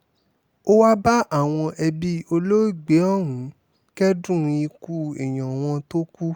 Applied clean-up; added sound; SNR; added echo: none; none; none; none.